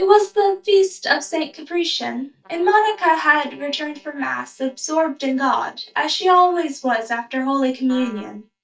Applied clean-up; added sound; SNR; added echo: neural mask model DeepFilterNet 3.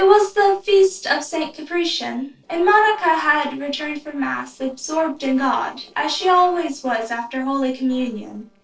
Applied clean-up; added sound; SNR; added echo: neural separator model SepFormer DNS4.